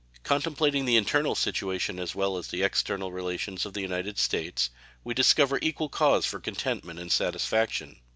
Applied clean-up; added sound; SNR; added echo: none; none; none; none.